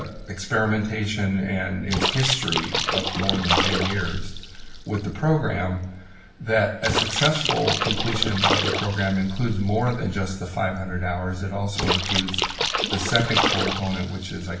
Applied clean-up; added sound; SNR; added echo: none; Splash, splatter; 3 dB; reverberation time 0.7 s.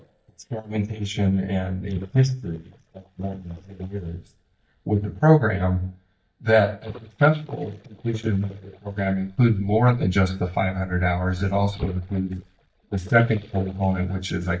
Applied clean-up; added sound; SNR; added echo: neural mask model DeepFilterNet 3.